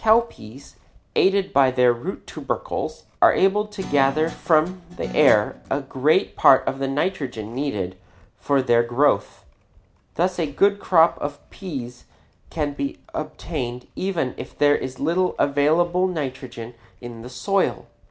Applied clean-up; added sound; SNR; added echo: none; Guitar; 14 dB; none.